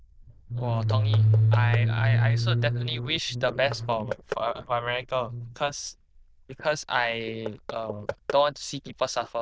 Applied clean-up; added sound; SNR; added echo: neural diffusion model UNIVERSE++.